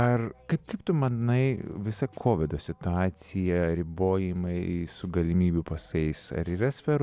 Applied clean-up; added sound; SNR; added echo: none; none; none; none.